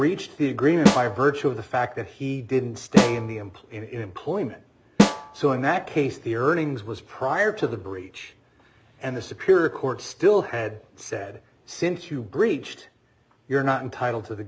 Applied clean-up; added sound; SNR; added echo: none; Snare drum; -1 dB; none.